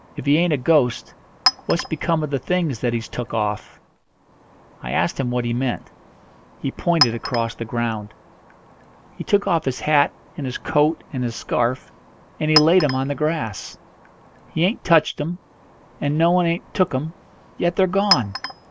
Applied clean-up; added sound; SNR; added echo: none; Chink, clink; 10 dB; none.